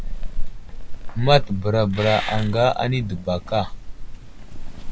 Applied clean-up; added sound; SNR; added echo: none; Meow / Purr; 2 dB; none.